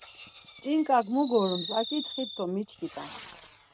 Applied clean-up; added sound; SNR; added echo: none; Fireworks; 4 dB; none.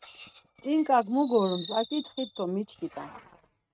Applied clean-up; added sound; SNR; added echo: neural mask model RNNoise.